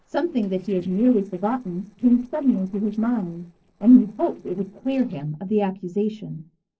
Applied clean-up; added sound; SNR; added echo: neural separator model SepFormer DNS4.